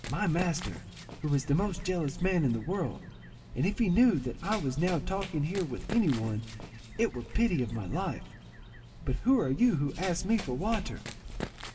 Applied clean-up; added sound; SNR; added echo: none; Run; 16 dB; reverberation time 1.4 s.